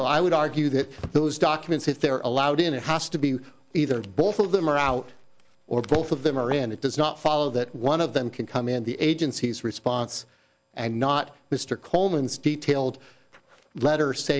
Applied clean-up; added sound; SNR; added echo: none; none; none; none.